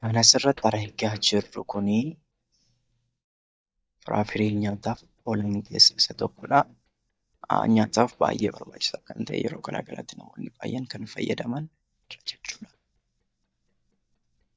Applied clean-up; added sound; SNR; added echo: neural mask model DeepFilterNet 3.